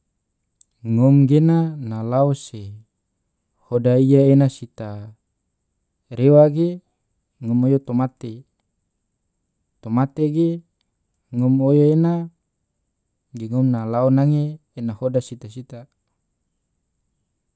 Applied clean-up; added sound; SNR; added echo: none; none; none; none.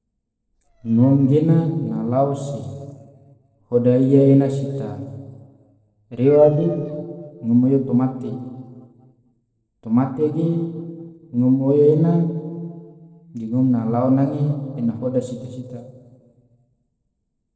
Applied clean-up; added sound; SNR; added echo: neural separator model SepFormer DNS4.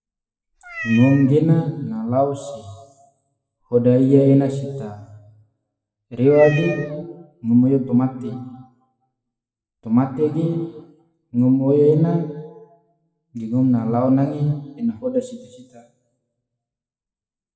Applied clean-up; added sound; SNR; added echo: classical method WPE with log-MMSE.